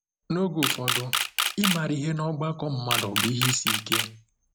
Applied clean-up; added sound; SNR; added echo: none; Camera; 0 dB; none.